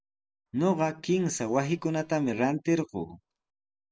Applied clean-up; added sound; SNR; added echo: neural separator model SepFormer DNS4.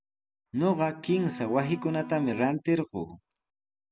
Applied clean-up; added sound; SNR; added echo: none; Wind instrument, woodwind instrument; 15 dB; none.